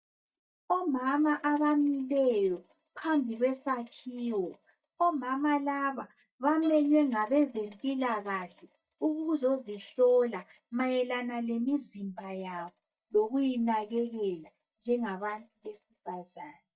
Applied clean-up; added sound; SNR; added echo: neural mask model DeepFilterNet 3.